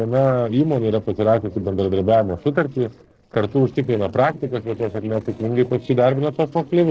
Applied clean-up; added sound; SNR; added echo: neural separator model SepFormer DNS4.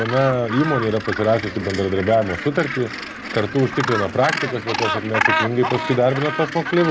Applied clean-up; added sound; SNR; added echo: none; Gull, seagull; 5 dB; none.